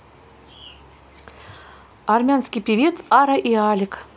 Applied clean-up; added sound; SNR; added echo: none; none; none; none.